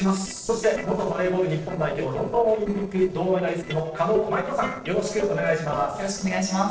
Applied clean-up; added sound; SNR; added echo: neural separator model SepFormer DNS4.